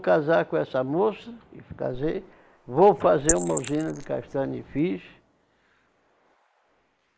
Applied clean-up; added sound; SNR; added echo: neural mask model Resemble Enhance denoiser.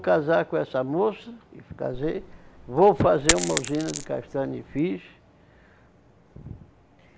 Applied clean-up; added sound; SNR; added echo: none; Coin (dropping); 5 dB; none.